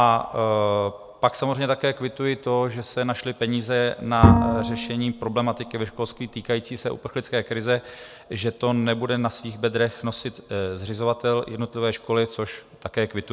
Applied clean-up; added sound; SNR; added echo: none; Bowed string instrument; -2 dB; none.